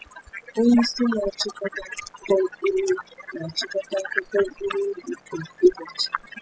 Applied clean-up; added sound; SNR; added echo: classical method spectral subtraction.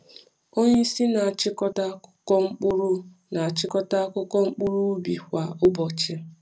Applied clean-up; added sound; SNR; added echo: none; none; none; none.